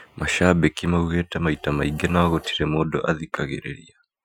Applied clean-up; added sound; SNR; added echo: classical method Wiener filter.